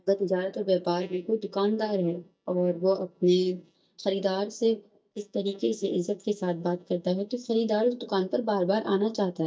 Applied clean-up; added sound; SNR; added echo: neural mask model DeepFilterNet 3.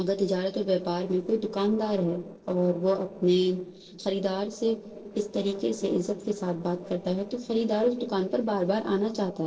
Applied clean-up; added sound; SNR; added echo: neural separator model SepFormer DNS4.